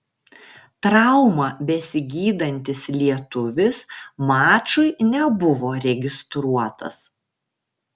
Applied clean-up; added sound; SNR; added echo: none; none; none; none.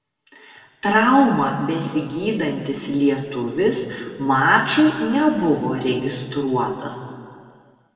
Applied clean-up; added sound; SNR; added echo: none; none; none; reverberation time 2.2 s.